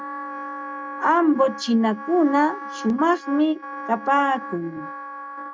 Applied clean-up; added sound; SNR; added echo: neural mask model RNNoise.